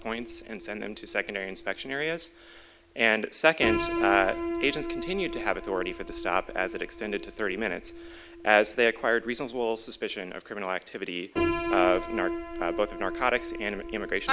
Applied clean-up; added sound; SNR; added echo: none; Piano; 6 dB; none.